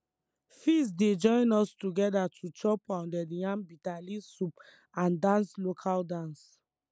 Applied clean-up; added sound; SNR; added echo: none; none; none; none.